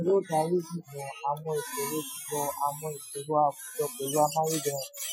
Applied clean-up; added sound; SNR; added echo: classical method Wiener filter.